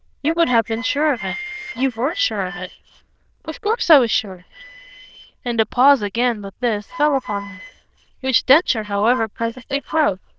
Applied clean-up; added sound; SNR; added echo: neural diffusion model UNIVERSE++.